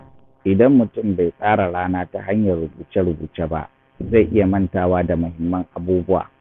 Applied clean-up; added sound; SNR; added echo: none; none; none; none.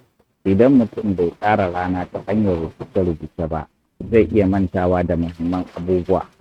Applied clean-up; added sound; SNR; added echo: neural mask model RNNoise.